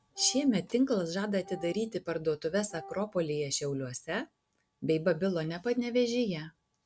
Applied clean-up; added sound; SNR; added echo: none; Wind instrument, woodwind instrument; 18 dB; none.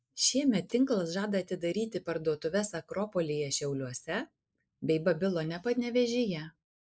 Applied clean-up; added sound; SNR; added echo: neural mask model Resemble Enhance denoiser.